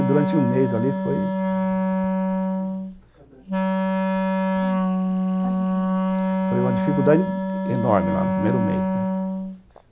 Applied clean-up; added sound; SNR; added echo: none; Wind instrument, woodwind instrument; -4 dB; none.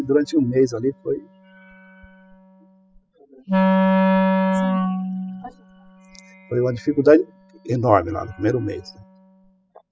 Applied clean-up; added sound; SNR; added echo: classical method spectral subtraction.